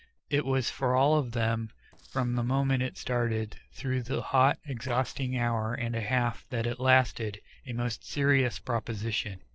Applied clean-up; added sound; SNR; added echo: neural separator model SepFormer DNS4.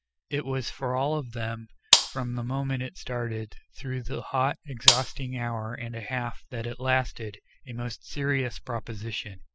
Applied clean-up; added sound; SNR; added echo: classical method spectral subtraction.